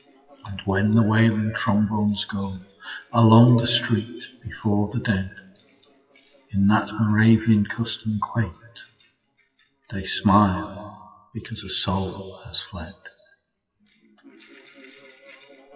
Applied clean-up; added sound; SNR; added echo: classical method WPE with log-MMSE.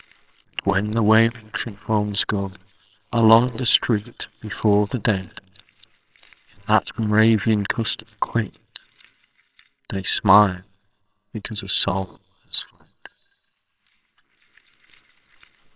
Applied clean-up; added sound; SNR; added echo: neural separator model SepFormer WHAMR!.